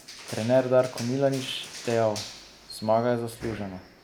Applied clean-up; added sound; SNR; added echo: none; Crushing; 16 dB; none.